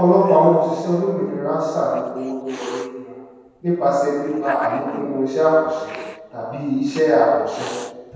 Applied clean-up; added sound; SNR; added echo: none; Hiss; 18 dB; reverberation time 1.2 s.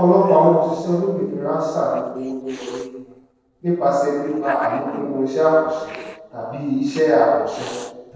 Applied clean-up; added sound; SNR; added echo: neural separator model SepFormer DNS4.